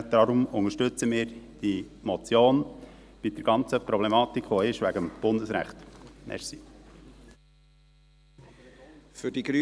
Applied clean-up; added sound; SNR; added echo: none; none; none; none.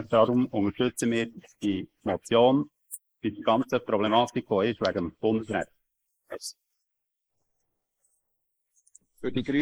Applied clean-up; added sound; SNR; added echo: neural mask model Resemble Enhance denoiser.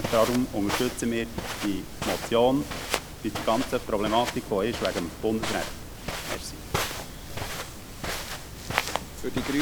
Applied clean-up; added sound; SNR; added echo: none; Walk, footsteps; 4 dB; none.